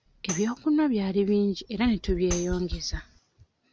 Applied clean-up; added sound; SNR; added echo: none; Tap + Tambourine; 10 dB; none.